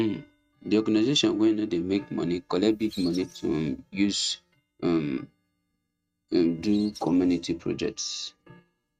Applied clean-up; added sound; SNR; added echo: neural mask model RNNoise.